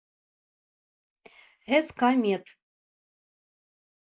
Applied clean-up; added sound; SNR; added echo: neural mask model Resemble Enhance denoiser.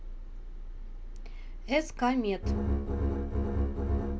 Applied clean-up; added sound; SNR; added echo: none; Bowed string instrument; -5 dB; none.